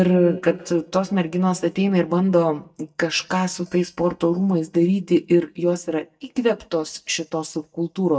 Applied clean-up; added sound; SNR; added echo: neural mask model DeepFilterNet 3.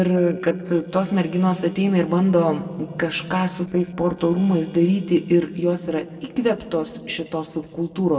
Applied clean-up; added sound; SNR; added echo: neural separator model SepFormer DNS4.